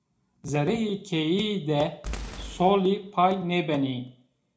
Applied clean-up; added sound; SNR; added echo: none; Boom; 14 dB; reverberation time 0.4 s.